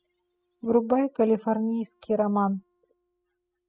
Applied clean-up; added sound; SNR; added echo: classical method spectral subtraction.